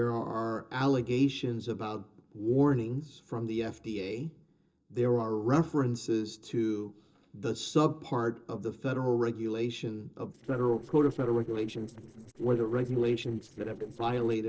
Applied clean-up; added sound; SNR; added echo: neural separator model SepFormer DNS4.